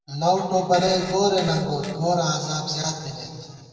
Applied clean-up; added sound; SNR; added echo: neural separator model SepFormer DNS4.